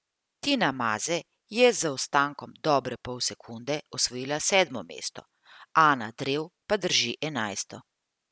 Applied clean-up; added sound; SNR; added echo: none; none; none; none.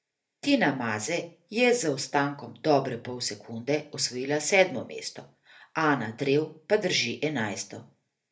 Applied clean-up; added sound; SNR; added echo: none; none; none; reverberation time 0.3 s.